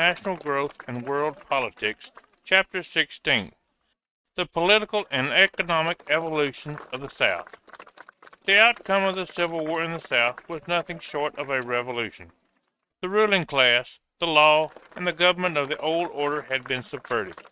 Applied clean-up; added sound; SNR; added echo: neural mask model RNNoise.